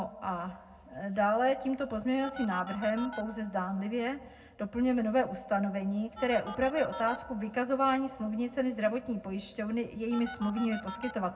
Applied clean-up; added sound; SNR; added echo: none; Telephone; 16 dB; reverberation time 0.3 s.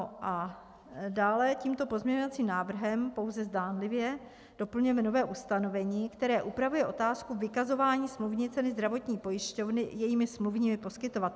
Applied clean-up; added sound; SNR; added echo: none; none; none; none.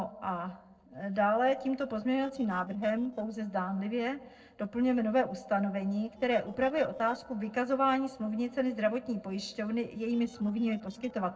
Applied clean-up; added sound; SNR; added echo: neural separator model SepFormer DNS4.